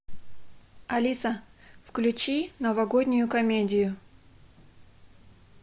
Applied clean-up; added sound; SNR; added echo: none; none; none; none.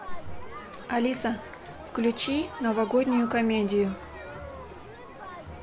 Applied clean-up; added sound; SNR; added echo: none; Crowd; 13 dB; none.